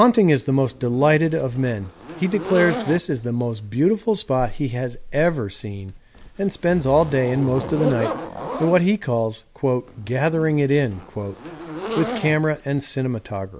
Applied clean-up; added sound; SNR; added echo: none; Zipper (clothing); 12 dB; none.